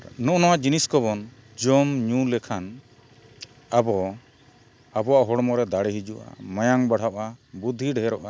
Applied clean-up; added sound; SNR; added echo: none; none; none; none.